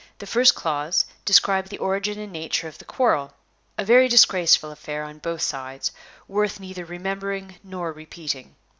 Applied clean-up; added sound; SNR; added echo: none; none; none; none.